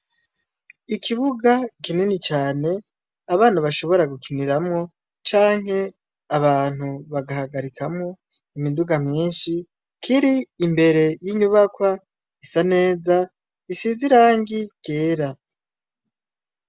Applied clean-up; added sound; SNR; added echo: none; none; none; none.